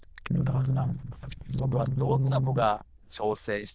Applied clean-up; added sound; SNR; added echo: neural diffusion model UNIVERSE++.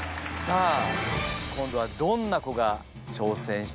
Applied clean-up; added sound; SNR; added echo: none; none; none; none.